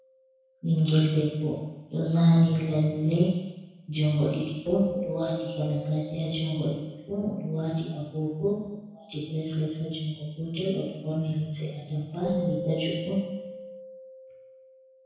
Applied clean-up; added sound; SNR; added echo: none; Keyboard (musical); 13 dB; reverberation time 1.0 s.